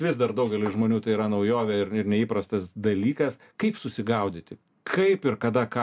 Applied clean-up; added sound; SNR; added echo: none; none; none; none.